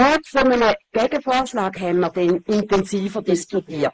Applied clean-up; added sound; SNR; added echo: neural mask model Resemble Enhance denoiser.